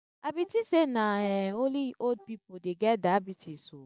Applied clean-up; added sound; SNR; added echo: neural mask model DeepFilterNet 3.